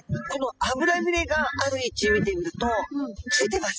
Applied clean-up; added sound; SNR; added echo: classical method spectral subtraction.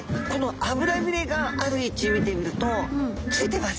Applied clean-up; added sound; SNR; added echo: none; Glass; 5 dB; none.